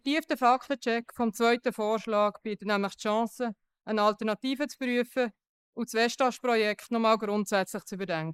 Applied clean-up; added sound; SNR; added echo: neural mask model Resemble Enhance denoiser.